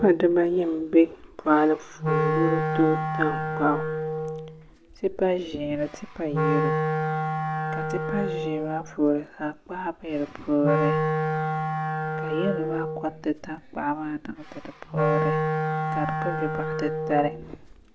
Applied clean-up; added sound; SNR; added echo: none; Wind instrument, woodwind instrument; 1 dB; none.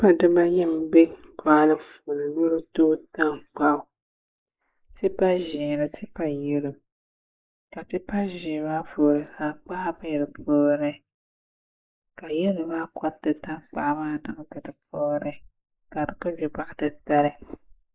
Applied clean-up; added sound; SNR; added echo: neural mask model Resemble Enhance denoiser.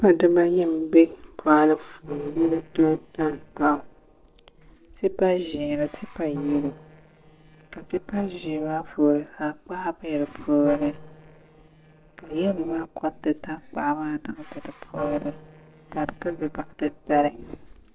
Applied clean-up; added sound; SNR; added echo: neural separator model SepFormer DNS4.